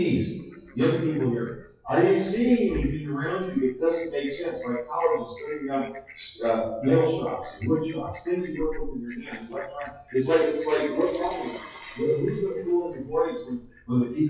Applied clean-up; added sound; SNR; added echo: classical method WPE with log-MMSE.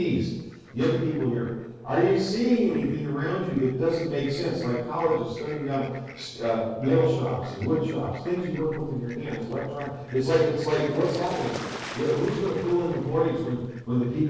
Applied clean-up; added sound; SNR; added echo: neural separator model SepFormer DNS4.